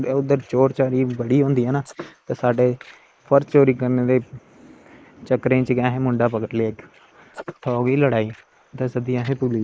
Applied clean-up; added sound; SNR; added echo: neural mask model Resemble Enhance denoiser.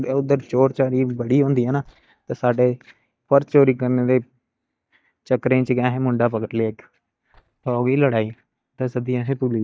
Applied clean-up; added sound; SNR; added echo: neural mask model DeepFilterNet 3.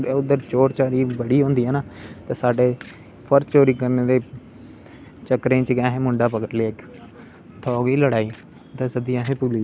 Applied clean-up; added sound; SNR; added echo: none; none; none; none.